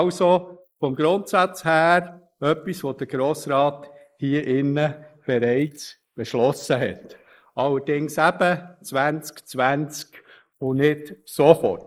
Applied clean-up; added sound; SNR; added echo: neural mask model Resemble Enhance denoiser.